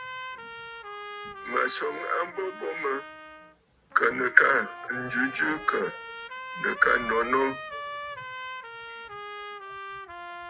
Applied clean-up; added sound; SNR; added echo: none; Trumpet; 10 dB; none.